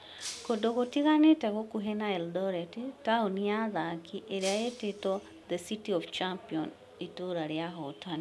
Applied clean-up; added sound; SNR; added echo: none; Shatter; 16 dB; none.